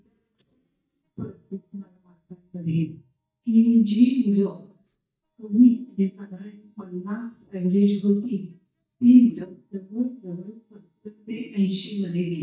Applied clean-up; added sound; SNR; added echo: neural mask model DeepFilterNet 3.